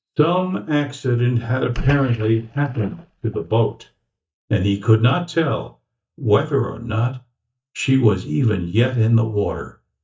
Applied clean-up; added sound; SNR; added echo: neural mask model DeepFilterNet 3.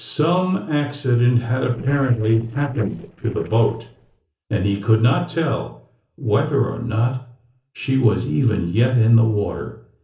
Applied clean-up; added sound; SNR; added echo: neural separator model SepFormer DNS4.